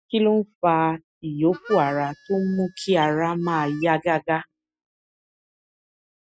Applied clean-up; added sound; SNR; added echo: classical method spectral subtraction.